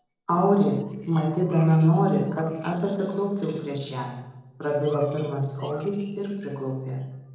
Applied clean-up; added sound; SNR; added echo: neural separator model SepFormer DNS4.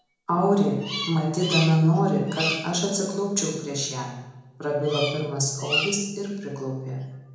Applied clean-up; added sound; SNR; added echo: none; Bird vocalization, bird call, bird song; 9 dB; reverberation time 0.9 s.